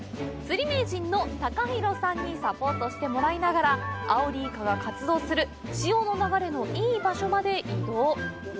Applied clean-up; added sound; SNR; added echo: none; none; none; none.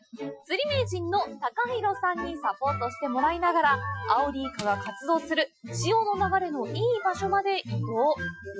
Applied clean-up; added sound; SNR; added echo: classical method Wiener filter.